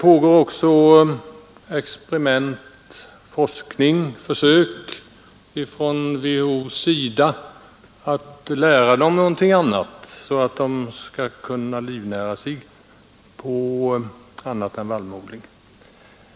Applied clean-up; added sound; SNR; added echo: none; none; none; none.